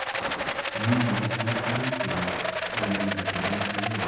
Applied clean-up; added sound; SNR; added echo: none; Rattle; -2 dB; reverberation time 1.1 s.